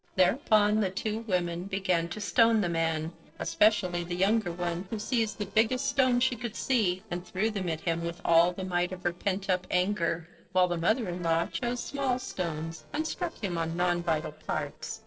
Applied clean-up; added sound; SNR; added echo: neural separator model SepFormer DNS4.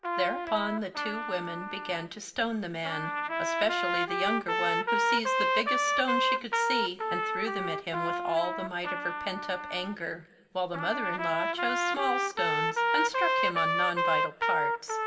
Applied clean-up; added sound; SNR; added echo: none; Trumpet; -3 dB; reverberation time 3.0 s.